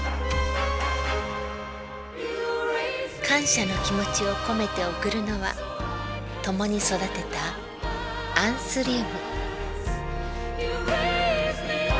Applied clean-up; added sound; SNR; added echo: none; none; none; none.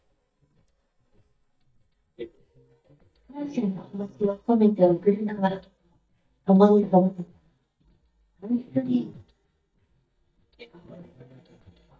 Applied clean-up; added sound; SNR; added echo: neural mask model DeepFilterNet 3.